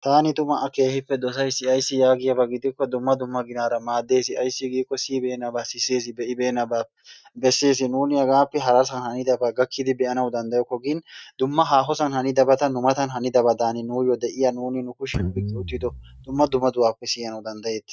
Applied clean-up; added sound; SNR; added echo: neural mask model RNNoise.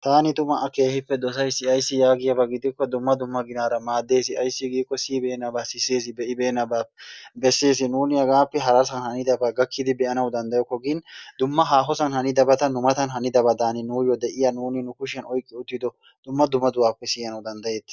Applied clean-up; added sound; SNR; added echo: none; none; none; none.